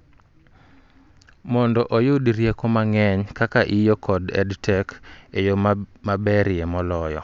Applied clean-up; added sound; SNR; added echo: none; none; none; none.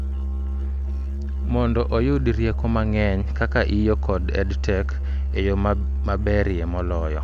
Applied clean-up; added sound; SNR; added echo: none; Musical instrument; 0 dB; none.